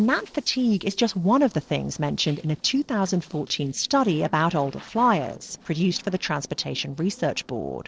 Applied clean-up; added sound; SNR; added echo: neural separator model SepFormer DNS4.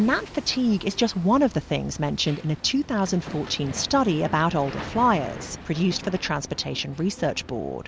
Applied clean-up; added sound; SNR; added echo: none; Hammer; 15 dB; none.